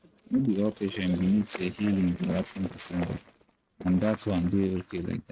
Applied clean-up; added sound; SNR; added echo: neural mask model RNNoise.